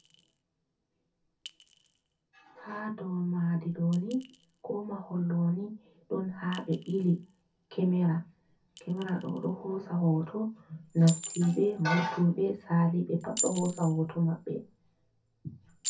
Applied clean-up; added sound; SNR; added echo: none; Chink, clink; 15 dB; reverberation time 0.3 s.